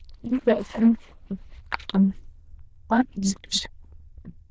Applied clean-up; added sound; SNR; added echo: neural diffusion model UNIVERSE++.